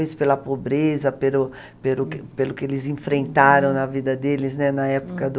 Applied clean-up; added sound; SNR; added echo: none; none; none; none.